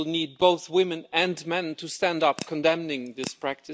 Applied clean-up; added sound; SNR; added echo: none; Crack / Crackle; 15 dB; none.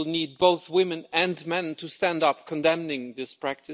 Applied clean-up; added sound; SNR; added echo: none; none; none; none.